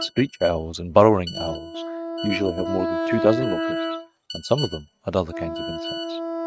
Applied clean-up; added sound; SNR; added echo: neural mask model RNNoise.